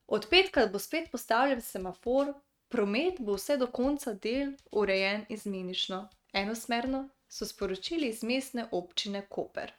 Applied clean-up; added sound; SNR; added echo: neural mask model RNNoise.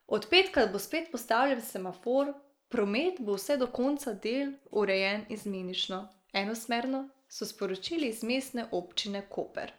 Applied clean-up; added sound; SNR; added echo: neural mask model Resemble Enhance denoiser.